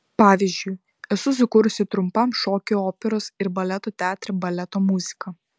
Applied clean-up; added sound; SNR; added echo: none; none; none; none.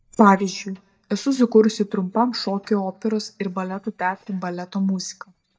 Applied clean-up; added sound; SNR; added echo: neural mask model DeepFilterNet 3.